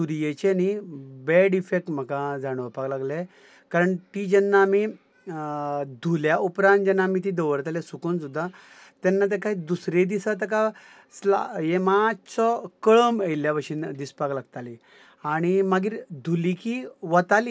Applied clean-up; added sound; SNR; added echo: none; none; none; none.